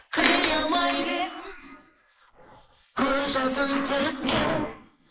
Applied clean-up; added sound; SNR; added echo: neural mask model Resemble Enhance denoiser.